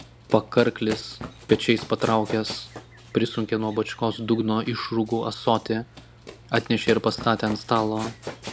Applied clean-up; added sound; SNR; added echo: none; Run; 15 dB; none.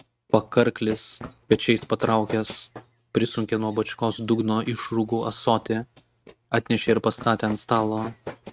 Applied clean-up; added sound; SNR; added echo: neural mask model RNNoise.